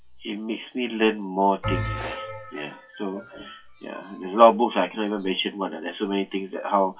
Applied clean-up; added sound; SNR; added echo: classical method WPE with log-MMSE.